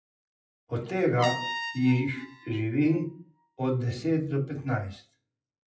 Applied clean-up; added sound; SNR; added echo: classical method WPE with log-MMSE.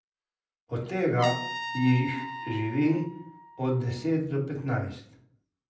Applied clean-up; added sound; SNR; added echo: none; Trumpet; 11 dB; reverberation time 0.6 s.